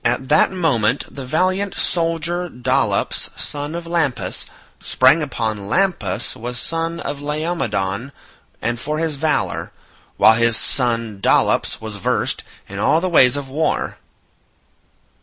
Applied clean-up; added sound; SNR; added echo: none; none; none; none.